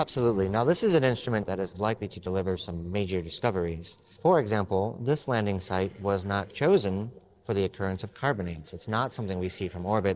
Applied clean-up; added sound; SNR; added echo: neural separator model SepFormer DNS4.